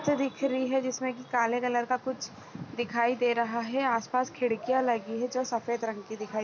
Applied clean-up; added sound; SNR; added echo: none; none; none; none.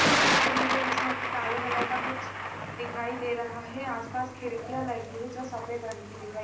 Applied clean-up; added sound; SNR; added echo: none; Thunder; -4 dB; reverberation time 0.6 s.